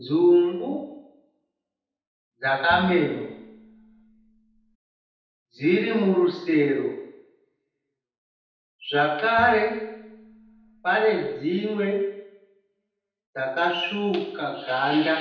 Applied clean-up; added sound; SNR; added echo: none; Bowed string instrument; 18 dB; reverberation time 0.8 s.